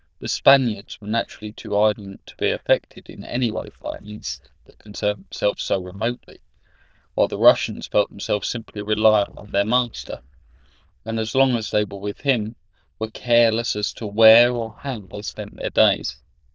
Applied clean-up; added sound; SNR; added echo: neural diffusion model UNIVERSE++.